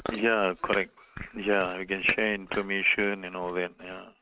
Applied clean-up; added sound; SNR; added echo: neural mask model RNNoise.